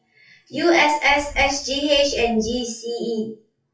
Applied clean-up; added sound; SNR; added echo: classical method WPE with log-MMSE.